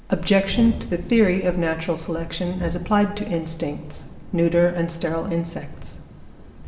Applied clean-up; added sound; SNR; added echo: none; Thunderstorm; 14 dB; reverberation time 1.0 s.